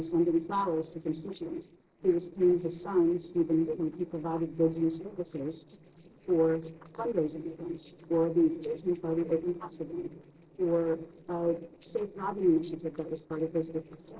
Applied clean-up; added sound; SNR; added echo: neural separator model SepFormer DNS4.